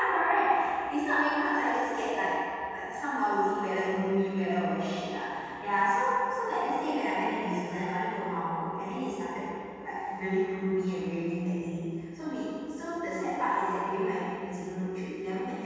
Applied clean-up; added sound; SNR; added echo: none; none; none; reverberation time 2.1 s.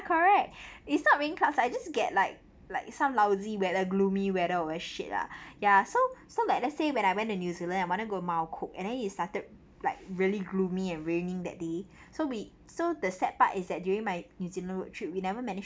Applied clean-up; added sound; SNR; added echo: none; none; none; none.